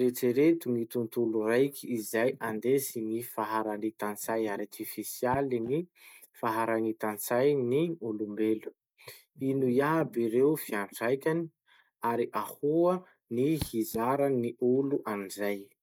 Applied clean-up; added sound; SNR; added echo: neural mask model DeepFilterNet 3.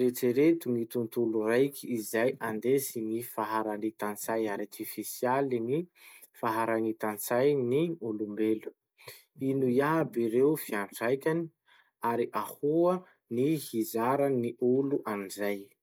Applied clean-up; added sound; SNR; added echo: none; none; none; none.